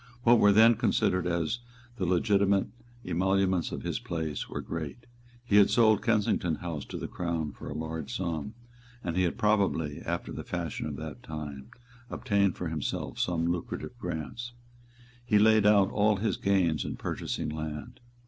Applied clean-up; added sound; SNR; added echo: none; none; none; none.